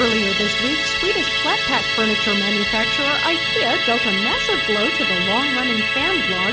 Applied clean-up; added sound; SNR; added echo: none; Musical instrument; -3 dB; none.